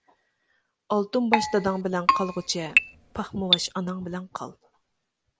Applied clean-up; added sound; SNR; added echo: none; Keyboard (musical); -3 dB; none.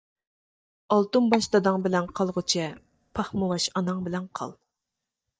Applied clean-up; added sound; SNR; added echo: neural mask model DeepFilterNet 3.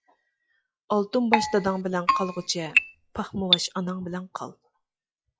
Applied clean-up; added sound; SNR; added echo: classical method log-MMSE.